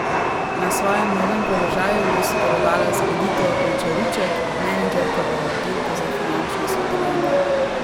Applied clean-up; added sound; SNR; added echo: none; Chatter / Subway, metro, underground; -5 dB; none.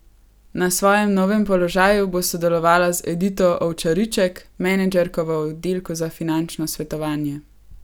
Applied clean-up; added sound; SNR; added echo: none; none; none; none.